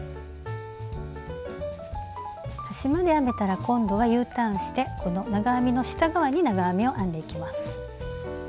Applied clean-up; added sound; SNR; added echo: none; none; none; none.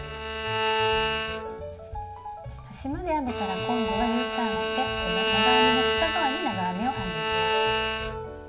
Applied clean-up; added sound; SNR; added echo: none; Bowed string instrument; -4 dB; reverberation time 0.8 s.